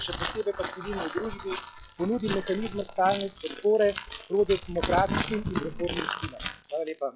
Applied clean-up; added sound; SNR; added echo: classical method log-MMSE.